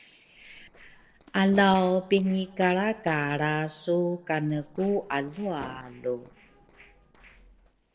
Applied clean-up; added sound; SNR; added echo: neural separator model SepFormer DNS4.